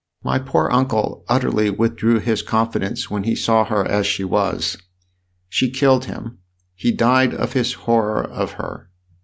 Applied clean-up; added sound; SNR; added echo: none; none; none; none.